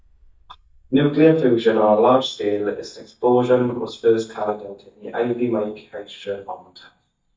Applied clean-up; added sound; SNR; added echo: neural mask model DeepFilterNet 3.